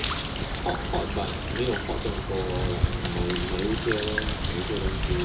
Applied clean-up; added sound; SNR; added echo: none; Bird; -3 dB; reverberation time 0.2 s.